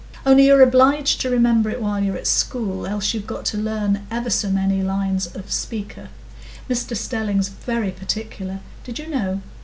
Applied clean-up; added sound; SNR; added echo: none; none; none; none.